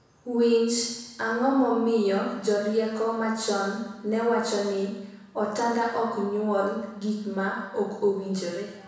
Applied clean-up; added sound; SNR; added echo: none; none; none; reverberation time 1.0 s.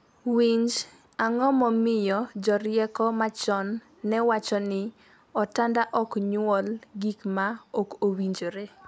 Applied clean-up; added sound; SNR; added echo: none; none; none; none.